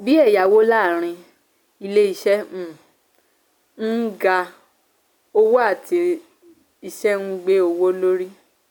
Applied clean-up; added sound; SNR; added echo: none; none; none; none.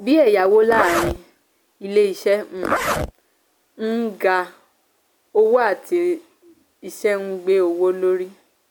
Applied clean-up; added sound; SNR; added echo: none; Zipper (clothing); 6 dB; none.